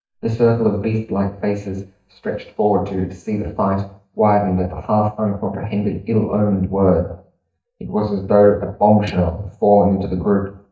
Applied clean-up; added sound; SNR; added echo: neural mask model DeepFilterNet 3.